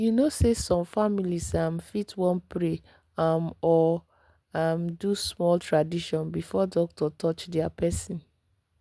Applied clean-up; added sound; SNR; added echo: none; none; none; none.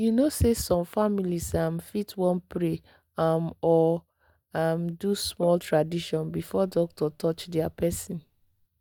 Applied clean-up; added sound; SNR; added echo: neural mask model DeepFilterNet 3.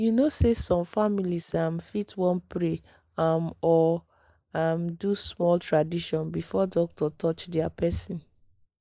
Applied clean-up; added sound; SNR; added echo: neural mask model Resemble Enhance denoiser.